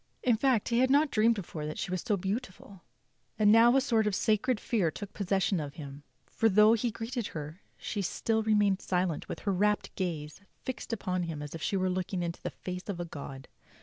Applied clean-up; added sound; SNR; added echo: none; none; none; none.